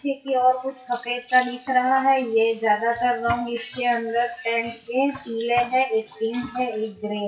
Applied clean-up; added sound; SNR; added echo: classical method WPE with log-MMSE.